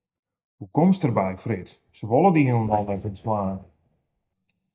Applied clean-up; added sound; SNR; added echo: neural mask model DeepFilterNet 3.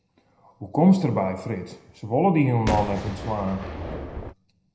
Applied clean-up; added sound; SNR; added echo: none; Boom; 7 dB; reverberation time 0.8 s.